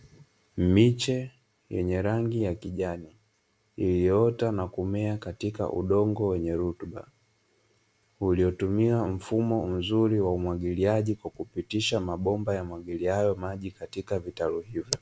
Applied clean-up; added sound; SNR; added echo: none; none; none; none.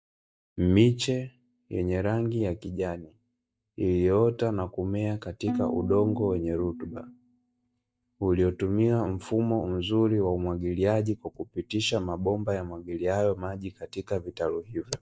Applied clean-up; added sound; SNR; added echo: neural mask model DeepFilterNet 3.